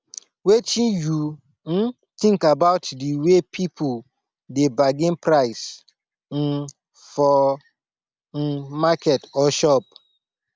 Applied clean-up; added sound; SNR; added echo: none; none; none; none.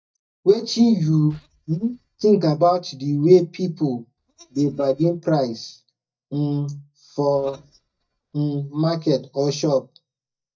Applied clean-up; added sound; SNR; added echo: neural mask model DeepFilterNet 3.